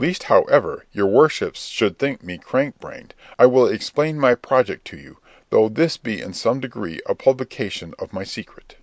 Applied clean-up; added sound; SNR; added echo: none; none; none; none.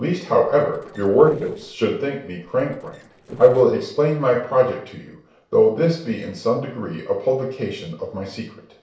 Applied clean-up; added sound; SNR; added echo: neural separator model SepFormer DNS4.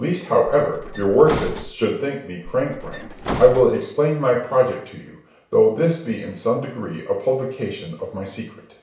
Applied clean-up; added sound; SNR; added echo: none; Bus; 10 dB; reverberation time 0.6 s.